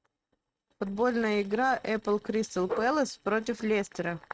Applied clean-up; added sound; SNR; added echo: neural mask model RNNoise.